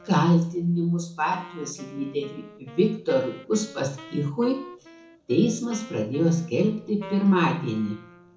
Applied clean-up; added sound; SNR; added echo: none; Wind instrument, woodwind instrument; 20 dB; reverberation time 0.6 s.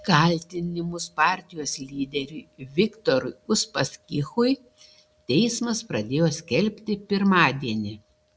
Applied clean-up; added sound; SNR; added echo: none; none; none; none.